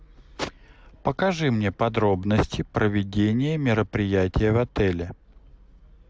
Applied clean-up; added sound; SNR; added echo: none; none; none; none.